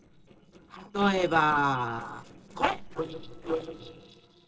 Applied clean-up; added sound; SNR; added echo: neural separator model SepFormer DNS4.